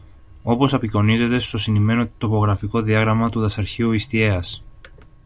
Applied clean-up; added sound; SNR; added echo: none; none; none; none.